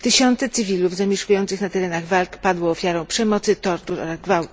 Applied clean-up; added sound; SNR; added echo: none; none; none; none.